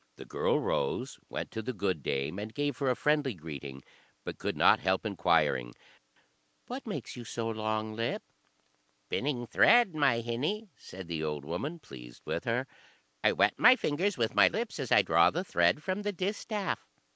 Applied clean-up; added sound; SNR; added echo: none; none; none; none.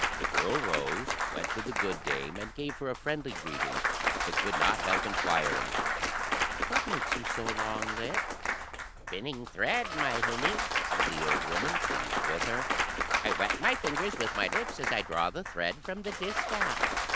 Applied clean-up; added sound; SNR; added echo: none; Applause / Cheering / Clapping; -4 dB; none.